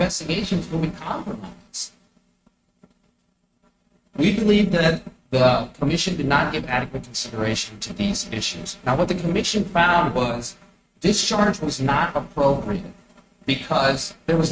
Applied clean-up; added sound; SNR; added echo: neural mask model RNNoise.